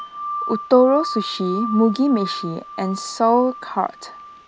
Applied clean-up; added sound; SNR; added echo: none; Wind chime; 11 dB; none.